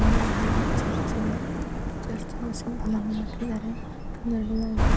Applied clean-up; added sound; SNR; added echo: none; Car passing by; -5 dB; none.